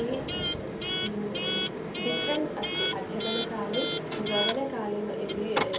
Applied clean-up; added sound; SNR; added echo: none; Coin (dropping) / Alarm; -1 dB; reverberation time 0.4 s.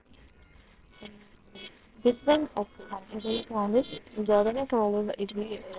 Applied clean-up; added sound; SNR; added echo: neural separator model SepFormer WHAMR!.